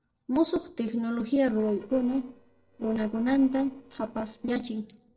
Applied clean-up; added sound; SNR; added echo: neural separator model SepFormer DNS4.